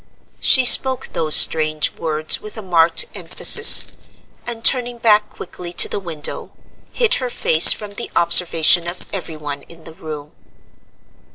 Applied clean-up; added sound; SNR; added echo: neural separator model SepFormer DNS4.